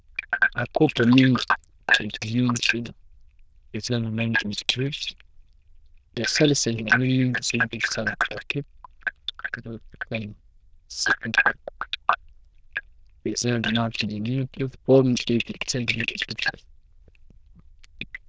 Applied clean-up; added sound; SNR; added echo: neural diffusion model UNIVERSE++.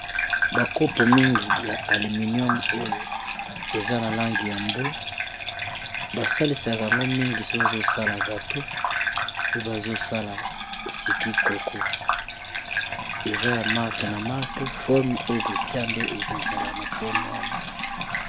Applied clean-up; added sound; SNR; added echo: none; Bathtub (filling or washing) / Gurgling; -1 dB; none.